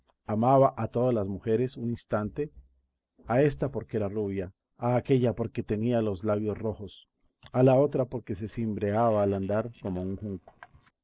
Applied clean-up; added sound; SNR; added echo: neural separator model SepFormer DNS4.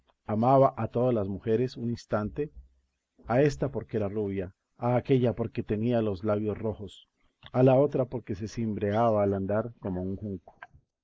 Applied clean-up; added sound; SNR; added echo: neural mask model Resemble Enhance denoiser.